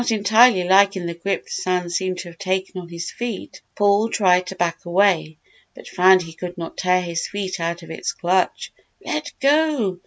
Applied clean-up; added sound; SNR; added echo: none; none; none; none.